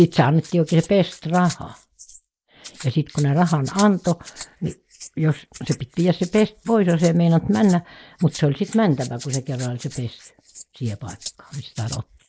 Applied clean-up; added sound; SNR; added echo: neural mask model Resemble Enhance denoiser.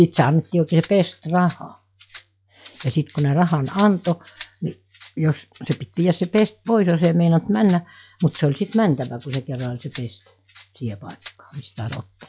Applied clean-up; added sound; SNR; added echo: classical method log-MMSE.